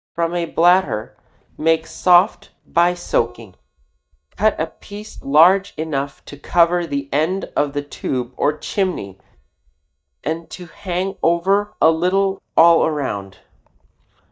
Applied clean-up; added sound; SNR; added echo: neural mask model DeepFilterNet 3.